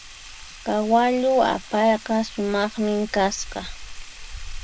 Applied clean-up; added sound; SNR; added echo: none; Sink (filling or washing) + Bird vocalization, bird call, bird song; 14 dB; none.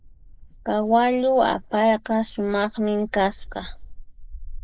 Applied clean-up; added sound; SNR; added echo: neural mask model Resemble Enhance denoiser.